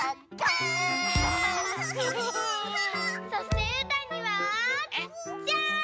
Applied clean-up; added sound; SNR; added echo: none; Thump, thud; 7 dB; none.